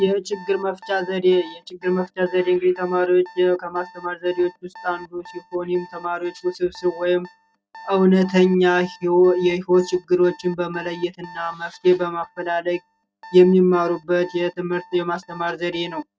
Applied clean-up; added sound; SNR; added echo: neural mask model RNNoise.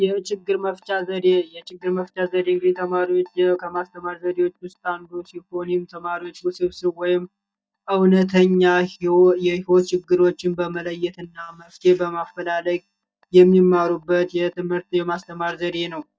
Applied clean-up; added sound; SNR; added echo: neural mask model DeepFilterNet 3.